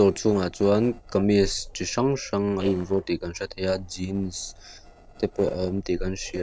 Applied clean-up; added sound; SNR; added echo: neural separator model SepFormer DNS4.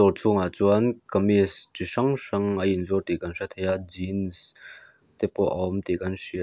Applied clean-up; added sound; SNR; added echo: none; none; none; none.